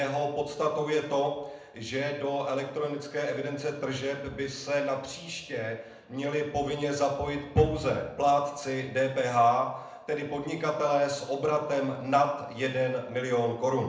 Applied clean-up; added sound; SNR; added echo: none; none; none; reverberation time 0.7 s.